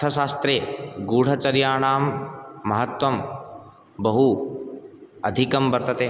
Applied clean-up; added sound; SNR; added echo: none; none; none; none.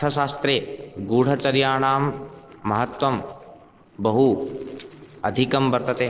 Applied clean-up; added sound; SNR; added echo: neural separator model SepFormer DNS4.